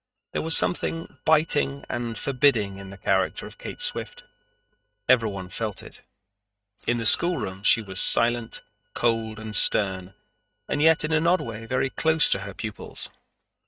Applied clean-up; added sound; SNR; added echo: neural mask model RNNoise.